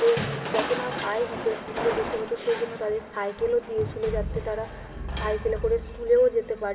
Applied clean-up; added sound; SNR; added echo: none; Crushing; 7 dB; reverberation time 1.7 s.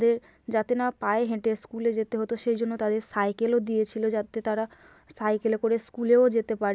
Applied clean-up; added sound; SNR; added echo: none; none; none; none.